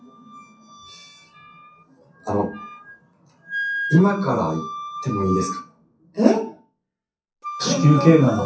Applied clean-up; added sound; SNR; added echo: classical method WPE with log-MMSE.